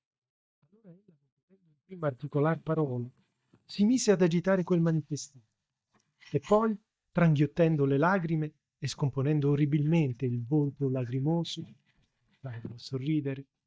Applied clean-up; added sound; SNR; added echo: neural mask model DeepFilterNet 3.